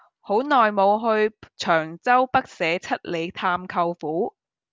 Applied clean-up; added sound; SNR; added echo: none; none; none; none.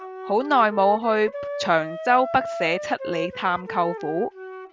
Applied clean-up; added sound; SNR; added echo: none; Wind instrument, woodwind instrument; 10 dB; none.